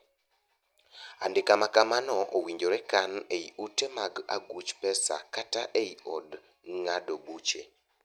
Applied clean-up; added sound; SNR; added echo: none; none; none; none.